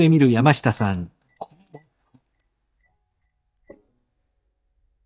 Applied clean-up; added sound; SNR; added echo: neural mask model DeepFilterNet 3.